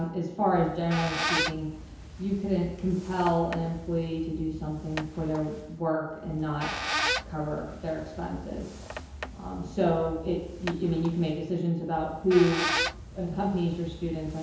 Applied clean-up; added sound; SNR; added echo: none; Squeak; 7 dB; reverberation time 1.0 s.